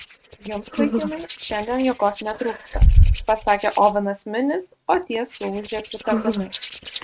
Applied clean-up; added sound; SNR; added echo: neural mask model RNNoise.